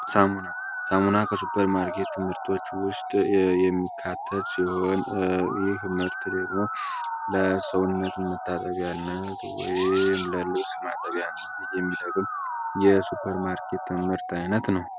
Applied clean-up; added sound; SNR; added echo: none; Musical instrument; 7 dB; none.